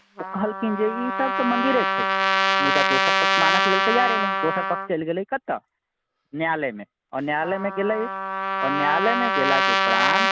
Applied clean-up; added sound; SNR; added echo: none; Trumpet; -3 dB; none.